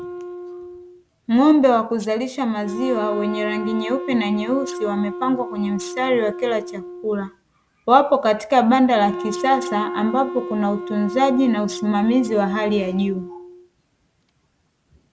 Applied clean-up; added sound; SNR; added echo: none; Wind instrument, woodwind instrument; 11 dB; none.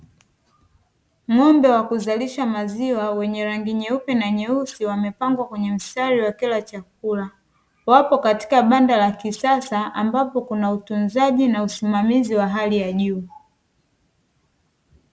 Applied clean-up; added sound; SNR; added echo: none; none; none; none.